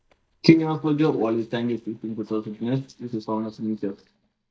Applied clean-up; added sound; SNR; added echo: neural mask model DeepFilterNet 3.